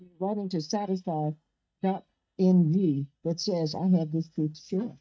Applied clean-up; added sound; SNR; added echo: neural mask model DeepFilterNet 3.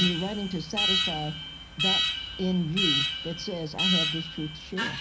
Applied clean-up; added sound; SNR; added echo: none; Alarm; -2 dB; reverberation time 0.4 s.